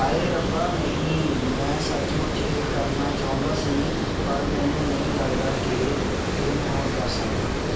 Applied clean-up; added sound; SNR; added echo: none; Water; -3 dB; reverberation time 0.4 s.